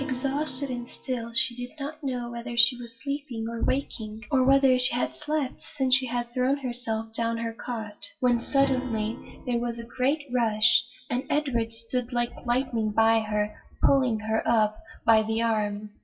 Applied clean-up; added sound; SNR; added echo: classical method WPE with log-MMSE.